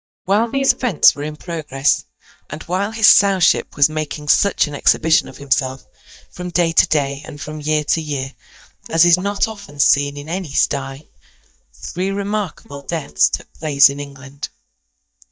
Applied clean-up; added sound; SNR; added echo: neural mask model DeepFilterNet 3.